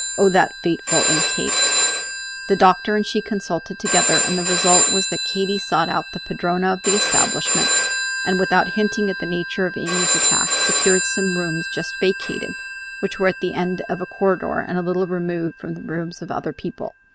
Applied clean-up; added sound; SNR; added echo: none; Telephone; 0 dB; none.